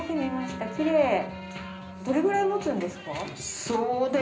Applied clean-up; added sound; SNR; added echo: none; Wind instrument, woodwind instrument; 14 dB; reverberation time 0.5 s.